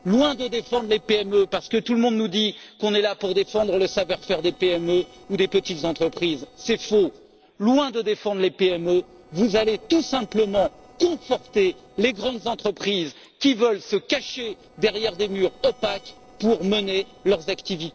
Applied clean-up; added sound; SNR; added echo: neural separator model SepFormer DNS4.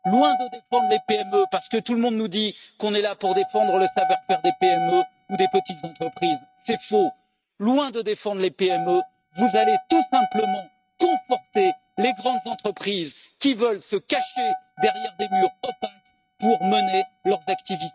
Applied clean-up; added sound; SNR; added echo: neural mask model RNNoise.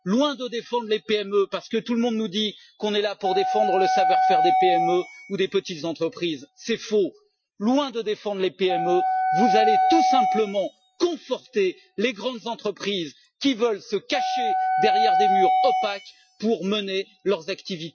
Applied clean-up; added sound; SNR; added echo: classical method Wiener filter.